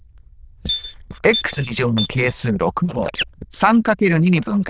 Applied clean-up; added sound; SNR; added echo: neural diffusion model UNIVERSE++.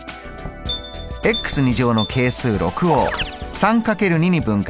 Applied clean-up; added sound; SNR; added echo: none; Tap / Bass drum; 19 dB; none.